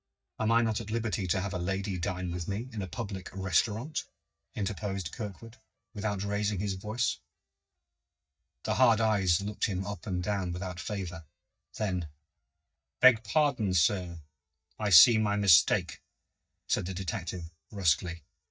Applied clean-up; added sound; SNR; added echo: neural mask model DeepFilterNet 3.